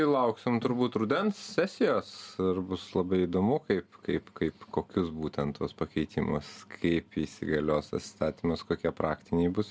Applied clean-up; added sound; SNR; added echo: none; none; none; none.